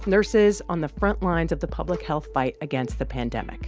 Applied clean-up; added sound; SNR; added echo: none; none; none; none.